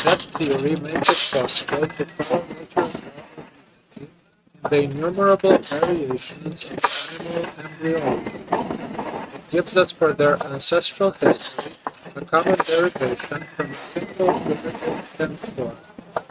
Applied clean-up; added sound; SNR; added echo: neural mask model RNNoise.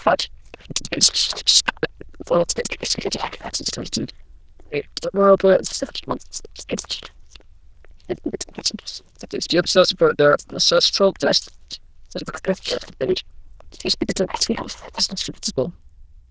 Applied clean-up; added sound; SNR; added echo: neural diffusion model UNIVERSE++.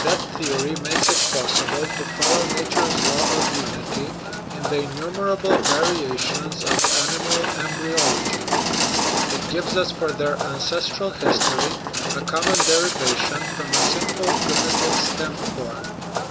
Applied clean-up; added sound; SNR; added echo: none; Walk, footsteps; -4 dB; none.